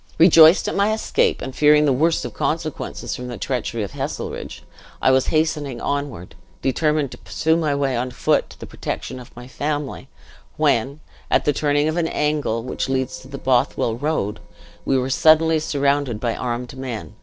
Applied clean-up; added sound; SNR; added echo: neural separator model SepFormer DNS4.